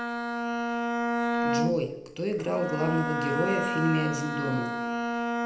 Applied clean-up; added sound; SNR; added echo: none; Bowed string instrument; -1 dB; reverberation time 0.7 s.